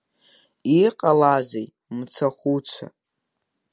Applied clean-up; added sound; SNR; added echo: none; none; none; none.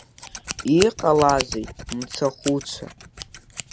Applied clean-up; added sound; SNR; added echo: none; Scissors; 11 dB; none.